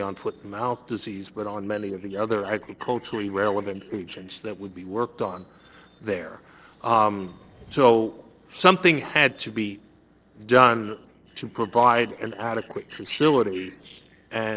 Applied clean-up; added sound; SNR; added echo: neural separator model SepFormer DNS4.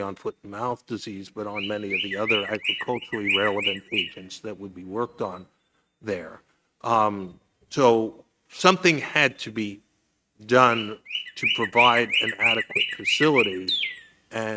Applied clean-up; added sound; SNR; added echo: neural mask model RNNoise.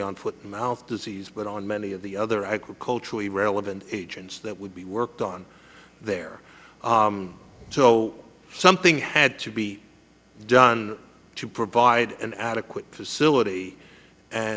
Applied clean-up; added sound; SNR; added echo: none; none; none; none.